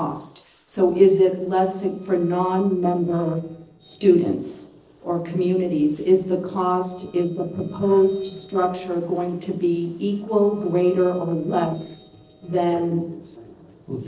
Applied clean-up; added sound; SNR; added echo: neural separator model SepFormer DNS4.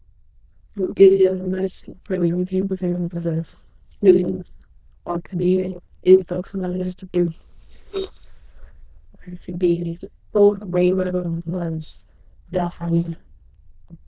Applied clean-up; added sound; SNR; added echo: neural diffusion model UNIVERSE++.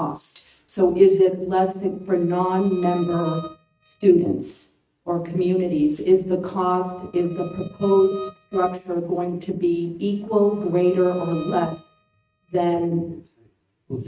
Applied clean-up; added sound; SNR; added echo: neural mask model RNNoise.